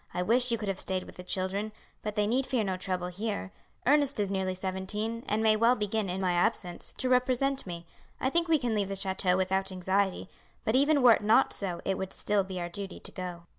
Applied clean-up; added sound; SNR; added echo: none; none; none; none.